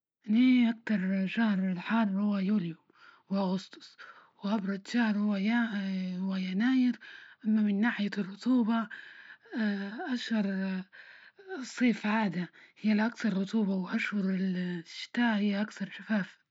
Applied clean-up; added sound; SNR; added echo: none; none; none; none.